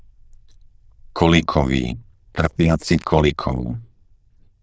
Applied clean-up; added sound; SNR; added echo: neural diffusion model UNIVERSE++.